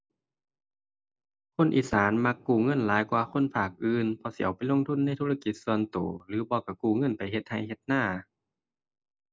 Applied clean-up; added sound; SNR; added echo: none; none; none; none.